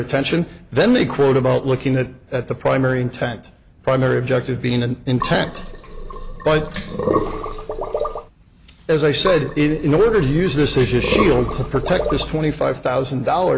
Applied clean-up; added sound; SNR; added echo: none; Sink (filling or washing); 6 dB; none.